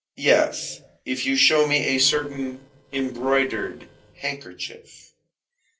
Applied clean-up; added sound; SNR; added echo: neural separator model SepFormer DNS4.